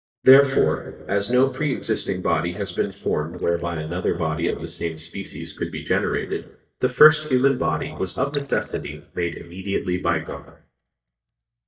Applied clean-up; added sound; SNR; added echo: neural mask model DeepFilterNet 3.